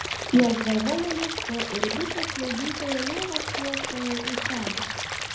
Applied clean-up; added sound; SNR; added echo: none; Stream / Liquid; 2 dB; reverberation time 0.6 s.